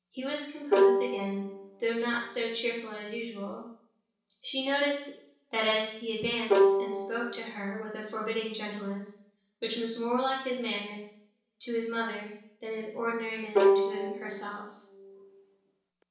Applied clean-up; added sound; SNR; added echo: none; Bowed string instrument; -5 dB; reverberation time 0.7 s.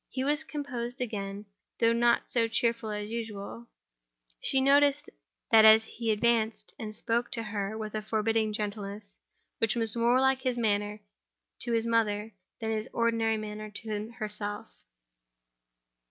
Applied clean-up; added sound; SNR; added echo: none; none; none; none.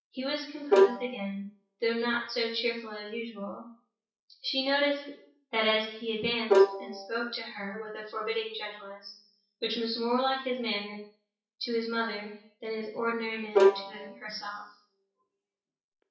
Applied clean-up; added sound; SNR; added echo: classical method WPE with log-MMSE.